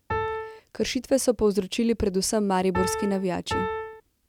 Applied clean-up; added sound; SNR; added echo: none; Piano; 3 dB; none.